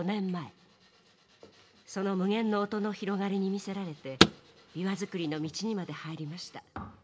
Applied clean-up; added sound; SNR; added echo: none; Car; -2 dB; reverberation time 1.1 s.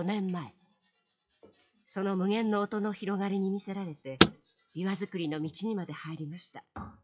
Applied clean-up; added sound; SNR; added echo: classical method WPE with log-MMSE.